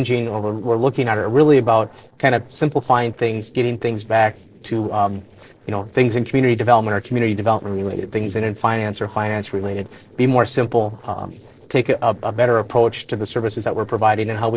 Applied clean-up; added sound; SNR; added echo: neural separator model SepFormer DNS4.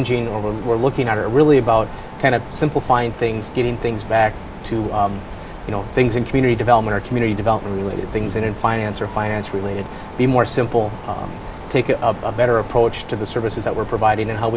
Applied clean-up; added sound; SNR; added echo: none; Mechanisms; 12 dB; none.